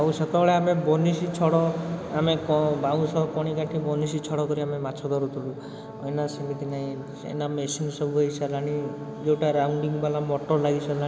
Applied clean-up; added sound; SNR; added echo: none; Brass instrument; 18 dB; none.